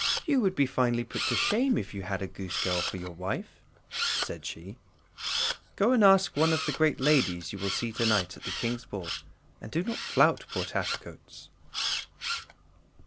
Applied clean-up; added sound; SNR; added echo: none; Camera; 6 dB; none.